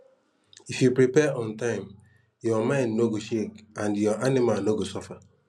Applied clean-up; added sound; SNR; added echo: none; none; none; none.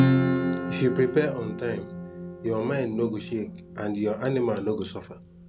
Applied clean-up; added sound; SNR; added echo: none; Acoustic guitar / Strum; 1 dB; none.